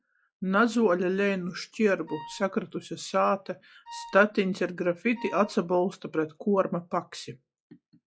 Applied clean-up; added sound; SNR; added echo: classical method log-MMSE.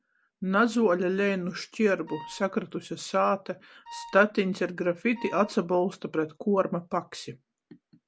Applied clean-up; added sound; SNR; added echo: none; Wind instrument, woodwind instrument; 18 dB; none.